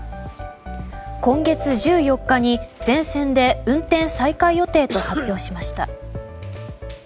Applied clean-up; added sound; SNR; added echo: none; Cough; 10 dB; none.